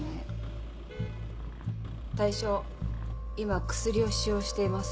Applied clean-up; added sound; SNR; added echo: none; Vehicle horn, car horn, honking; 16 dB; none.